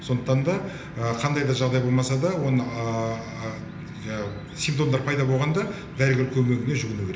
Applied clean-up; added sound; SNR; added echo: none; none; none; reverberation time 1.0 s.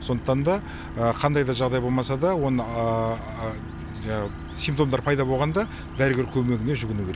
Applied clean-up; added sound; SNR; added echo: none; none; none; none.